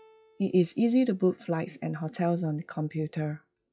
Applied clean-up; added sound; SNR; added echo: classical method log-MMSE.